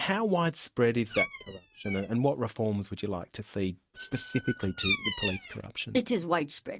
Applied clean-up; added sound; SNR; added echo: neural mask model RNNoise.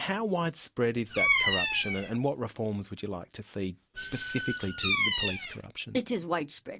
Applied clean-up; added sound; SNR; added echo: none; Bird vocalization, bird call, bird song; 1 dB; none.